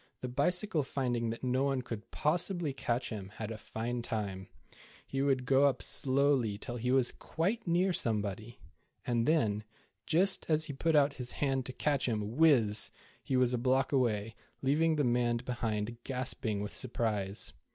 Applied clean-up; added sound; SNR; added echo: none; none; none; none.